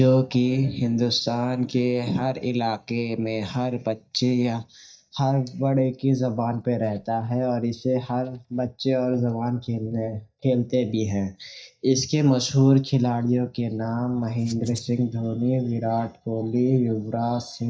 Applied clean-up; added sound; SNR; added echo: neural mask model DeepFilterNet 3.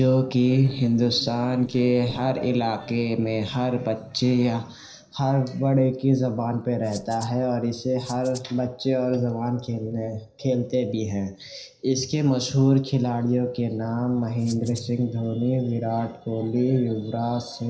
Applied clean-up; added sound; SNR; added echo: neural separator model SepFormer DNS4.